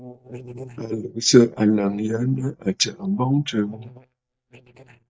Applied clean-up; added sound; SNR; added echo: neural mask model DeepFilterNet 3.